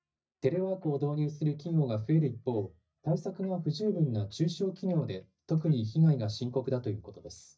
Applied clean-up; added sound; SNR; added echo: neural mask model DeepFilterNet 3.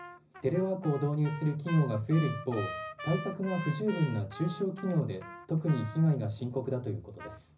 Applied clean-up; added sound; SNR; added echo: none; Trumpet; 14 dB; reverberation time 0.4 s.